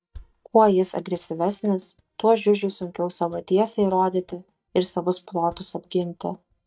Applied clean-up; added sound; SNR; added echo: neural mask model DeepFilterNet 3.